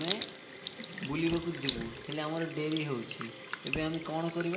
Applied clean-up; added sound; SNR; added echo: none; Sink (filling or washing) / Water tap, faucet; -2 dB; reverberation time 0.8 s.